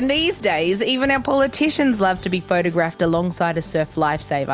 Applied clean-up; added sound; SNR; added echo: none; none; none; none.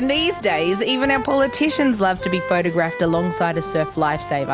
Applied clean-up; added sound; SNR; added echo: none; Wind instrument, woodwind instrument; 11 dB; none.